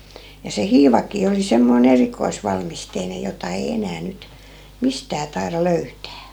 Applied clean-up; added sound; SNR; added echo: none; none; none; none.